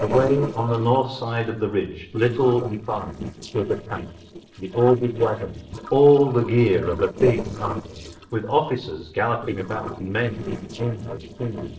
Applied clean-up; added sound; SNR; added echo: neural separator model SepFormer DNS4.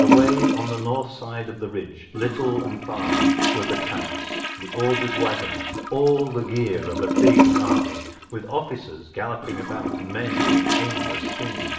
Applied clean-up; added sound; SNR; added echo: none; Toilet flush / Gurgling; -3 dB; reverberation time 0.9 s.